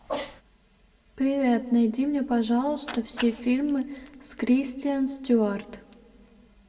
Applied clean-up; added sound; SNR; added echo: none; Cat; 17 dB; reverberation time 0.8 s.